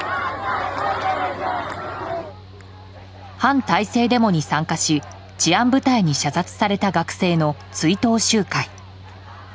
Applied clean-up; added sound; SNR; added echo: none; Mechanical fan; 20 dB; none.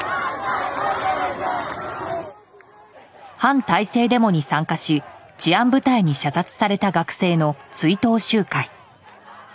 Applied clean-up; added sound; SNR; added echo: none; none; none; none.